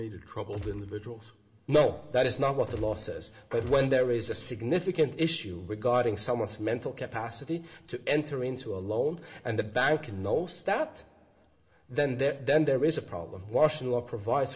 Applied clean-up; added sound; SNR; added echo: none; Gunshot, gunfire; 13 dB; reverberation time 1.3 s.